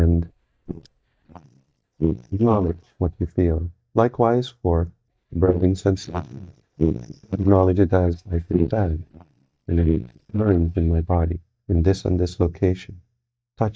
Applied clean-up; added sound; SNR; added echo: neural mask model DeepFilterNet 3.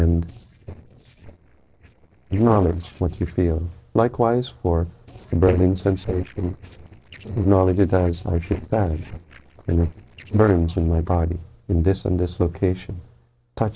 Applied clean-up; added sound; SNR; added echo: neural separator model SepFormer DNS4.